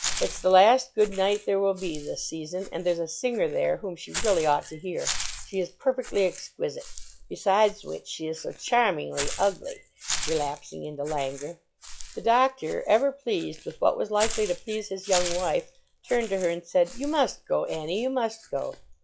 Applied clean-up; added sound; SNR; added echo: classical method log-MMSE.